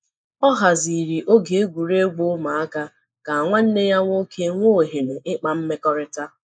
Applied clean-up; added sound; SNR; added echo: neural mask model Resemble Enhance denoiser.